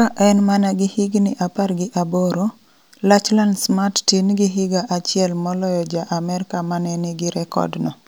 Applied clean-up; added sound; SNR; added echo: none; none; none; none.